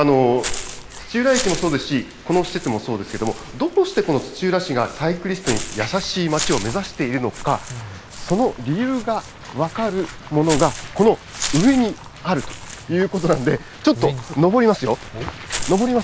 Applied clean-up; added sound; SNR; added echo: none; Walk, footsteps / Bird; 11 dB; none.